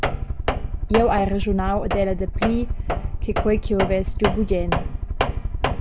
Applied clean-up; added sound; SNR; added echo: none; Aircraft + Tools; -1 dB; none.